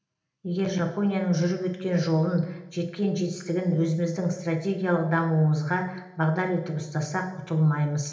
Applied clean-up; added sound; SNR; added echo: none; none; none; reverberation time 0.8 s.